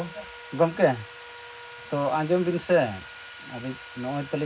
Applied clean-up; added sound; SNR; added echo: none; Sawing; 16 dB; reverberation time 0.4 s.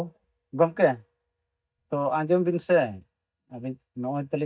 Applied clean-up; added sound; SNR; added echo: neural mask model DeepFilterNet 3.